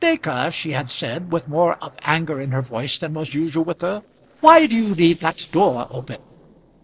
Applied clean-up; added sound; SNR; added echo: neural separator model SepFormer DNS4.